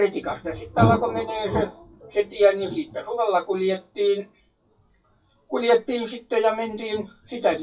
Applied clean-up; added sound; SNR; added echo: classical method WPE with log-MMSE.